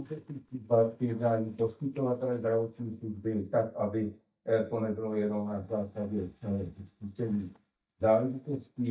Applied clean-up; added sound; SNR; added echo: neural mask model DeepFilterNet 3.